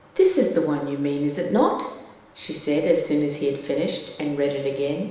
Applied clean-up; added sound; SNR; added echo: none; none; none; reverberation time 1.1 s.